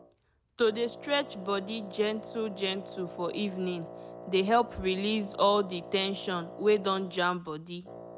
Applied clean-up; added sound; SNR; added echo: none; Wind instrument, woodwind instrument; 14 dB; none.